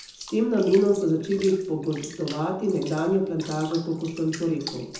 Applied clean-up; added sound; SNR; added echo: none; Bathtub (filling or washing) / Water; 18 dB; reverberation time 0.5 s.